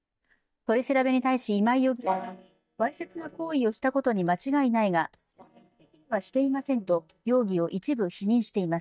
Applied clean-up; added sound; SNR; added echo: neural mask model DeepFilterNet 3.